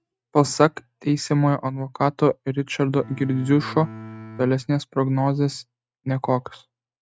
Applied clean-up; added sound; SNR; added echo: neural mask model RNNoise.